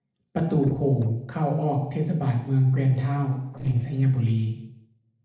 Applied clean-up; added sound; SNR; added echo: neural separator model SepFormer DNS4.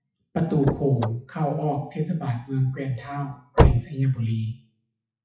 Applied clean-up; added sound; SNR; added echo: classical method WPE with log-MMSE.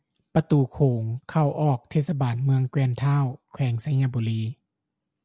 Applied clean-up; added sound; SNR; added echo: none; none; none; none.